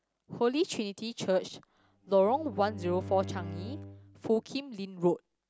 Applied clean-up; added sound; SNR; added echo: none; Bowed string instrument; 11 dB; none.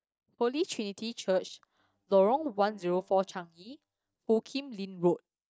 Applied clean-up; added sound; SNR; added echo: neural mask model DeepFilterNet 3.